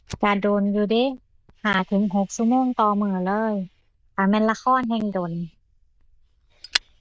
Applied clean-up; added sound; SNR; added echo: neural diffusion model UNIVERSE++.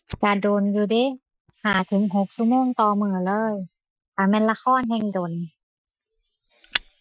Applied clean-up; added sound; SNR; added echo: classical method Wiener filter.